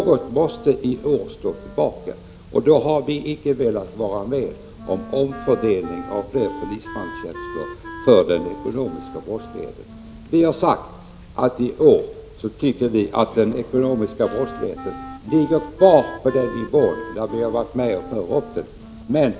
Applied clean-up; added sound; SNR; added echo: none; Wind instrument, woodwind instrument; 17 dB; none.